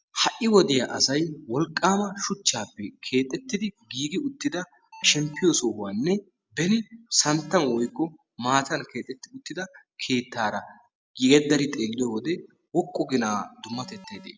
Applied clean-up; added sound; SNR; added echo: none; Alarm; 19 dB; none.